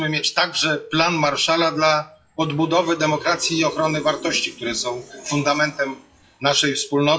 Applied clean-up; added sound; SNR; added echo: classical method WPE with log-MMSE.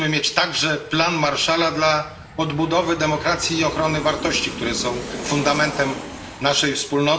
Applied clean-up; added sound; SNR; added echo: none; Aircraft; 13 dB; reverberation time 0.6 s.